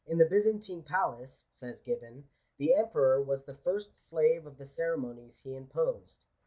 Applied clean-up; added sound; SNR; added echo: none; none; none; none.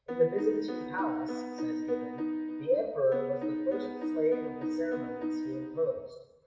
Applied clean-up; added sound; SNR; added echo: none; Piano; 2 dB; reverberation time 1.1 s.